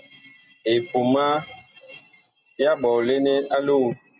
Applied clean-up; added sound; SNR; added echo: none; none; none; none.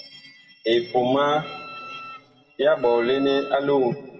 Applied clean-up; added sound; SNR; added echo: none; Wind instrument, woodwind instrument; 17 dB; reverberation time 1.6 s.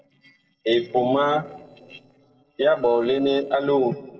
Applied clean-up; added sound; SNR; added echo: neural separator model SepFormer DNS4.